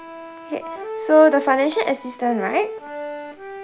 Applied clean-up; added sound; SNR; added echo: none; Accordion; 11 dB; none.